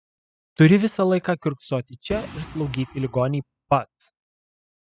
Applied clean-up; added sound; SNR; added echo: classical method spectral subtraction.